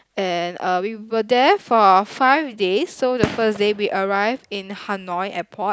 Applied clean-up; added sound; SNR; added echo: none; Gunshot, gunfire; 12 dB; none.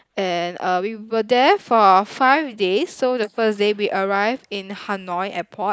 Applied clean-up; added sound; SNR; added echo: neural mask model Resemble Enhance denoiser.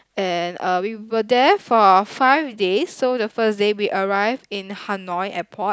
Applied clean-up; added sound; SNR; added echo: none; none; none; none.